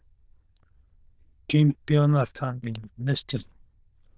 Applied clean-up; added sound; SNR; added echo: neural diffusion model UNIVERSE++.